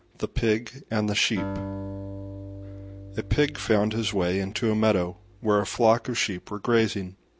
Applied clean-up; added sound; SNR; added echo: none; Acoustic guitar; 14 dB; none.